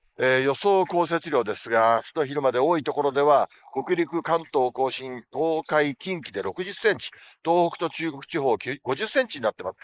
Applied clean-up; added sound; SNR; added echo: neural mask model Resemble Enhance denoiser.